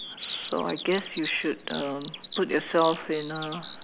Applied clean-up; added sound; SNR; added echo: none; Bird vocalization, bird call, bird song; 12 dB; none.